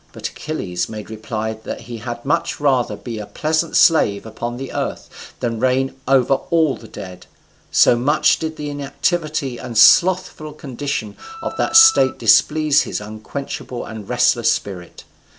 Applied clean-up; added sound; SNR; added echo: none; Wind instrument, woodwind instrument; 13 dB; none.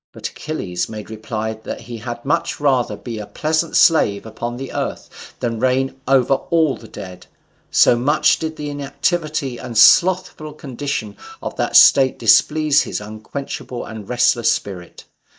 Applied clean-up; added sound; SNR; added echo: neural mask model DeepFilterNet 3.